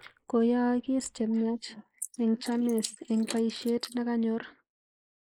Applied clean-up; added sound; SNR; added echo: neural mask model Resemble Enhance denoiser.